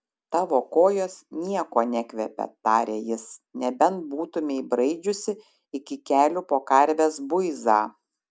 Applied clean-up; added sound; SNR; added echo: none; none; none; none.